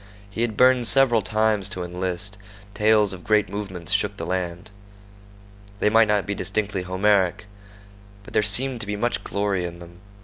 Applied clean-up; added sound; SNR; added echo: none; none; none; none.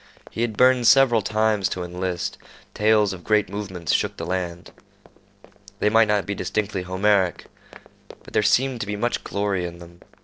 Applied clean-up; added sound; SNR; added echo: neural separator model SepFormer DNS4.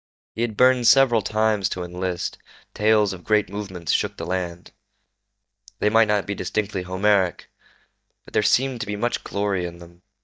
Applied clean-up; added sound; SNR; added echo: neural mask model DeepFilterNet 3.